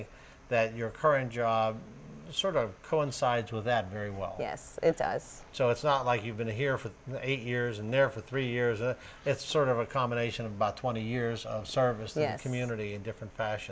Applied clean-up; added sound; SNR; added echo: none; none; none; none.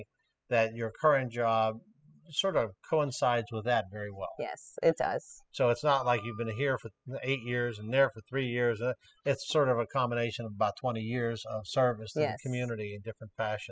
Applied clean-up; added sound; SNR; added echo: classical method spectral subtraction.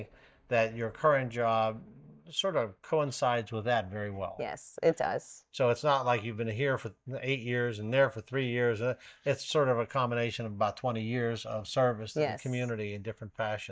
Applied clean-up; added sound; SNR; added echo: neural mask model DeepFilterNet 3.